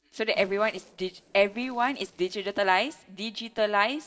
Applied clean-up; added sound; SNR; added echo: neural separator model SepFormer DNS4.